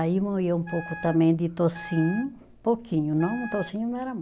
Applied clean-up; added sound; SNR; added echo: none; Wind instrument, woodwind instrument; 16 dB; none.